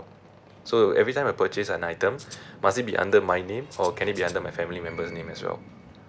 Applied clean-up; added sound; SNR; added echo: none; Boat, Water vehicle + Rattle (instrument); 20 dB; none.